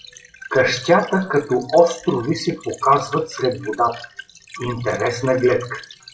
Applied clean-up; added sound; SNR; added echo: classical method WPE with log-MMSE.